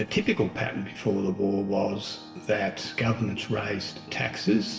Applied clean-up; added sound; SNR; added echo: none; Organ; 19 dB; reverberation time 1.6 s.